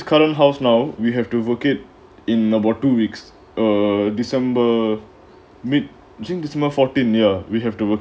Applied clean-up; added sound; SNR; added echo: none; none; none; none.